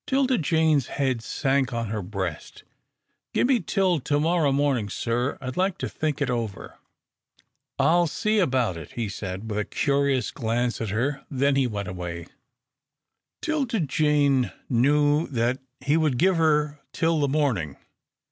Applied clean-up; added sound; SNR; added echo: none; none; none; none.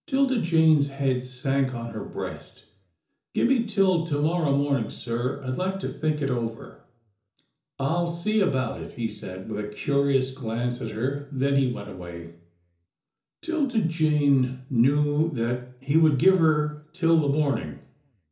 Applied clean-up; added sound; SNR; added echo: none; none; none; reverberation time 0.6 s.